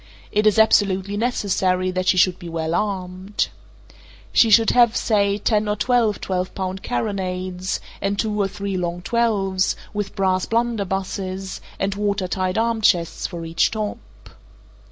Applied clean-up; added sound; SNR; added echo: none; none; none; none.